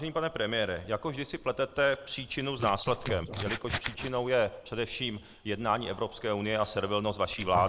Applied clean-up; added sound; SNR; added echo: neural mask model Resemble Enhance denoiser.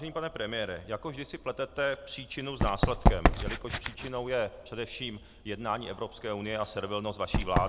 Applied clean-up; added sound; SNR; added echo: none; Run; -2 dB; none.